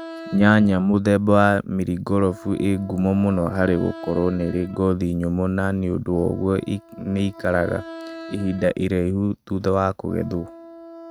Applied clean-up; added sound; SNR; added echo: neural mask model RNNoise.